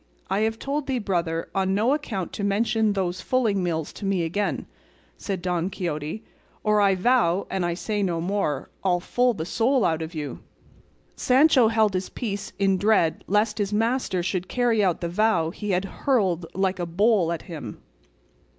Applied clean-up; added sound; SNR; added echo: none; none; none; none.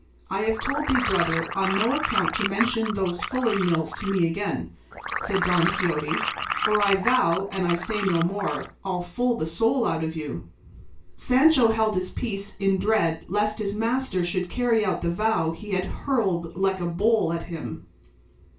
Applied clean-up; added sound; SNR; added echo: none; Liquid; 3 dB; reverberation time 0.2 s.